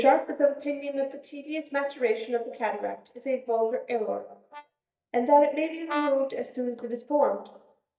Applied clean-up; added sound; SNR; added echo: neural mask model DeepFilterNet 3.